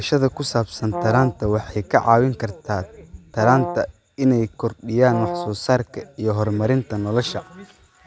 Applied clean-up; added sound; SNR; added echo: none; Brass instrument; 8 dB; none.